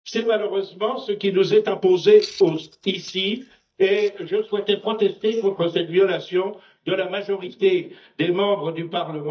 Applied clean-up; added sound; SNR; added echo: neural mask model DeepFilterNet 3.